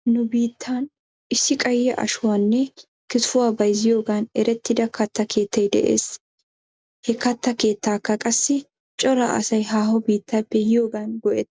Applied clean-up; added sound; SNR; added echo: none; none; none; none.